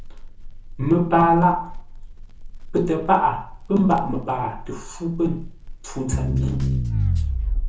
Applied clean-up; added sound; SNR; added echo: none; Crackle; 4 dB; reverberation time 0.7 s.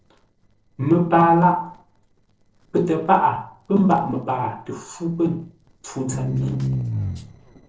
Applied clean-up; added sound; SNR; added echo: neural separator model SepFormer DNS4.